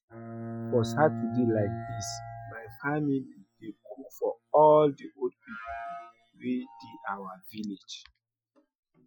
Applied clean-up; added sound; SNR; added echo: classical method Wiener filter.